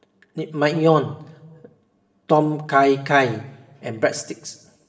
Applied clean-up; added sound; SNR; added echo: none; none; none; reverberation time 0.8 s.